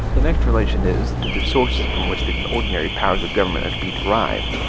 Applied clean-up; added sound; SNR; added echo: none; Alarm / Car; -2 dB; none.